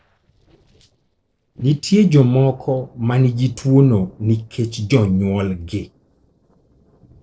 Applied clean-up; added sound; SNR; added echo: neural separator model SepFormer DNS4.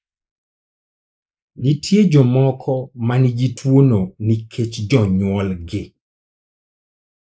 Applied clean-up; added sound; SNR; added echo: neural mask model Resemble Enhance denoiser.